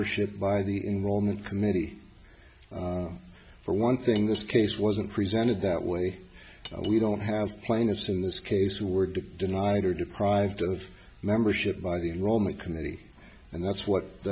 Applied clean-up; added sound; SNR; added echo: none; Cutlery, silverware; 17 dB; none.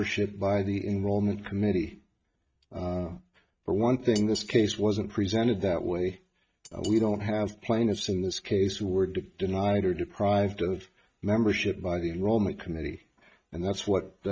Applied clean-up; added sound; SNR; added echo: neural mask model RNNoise.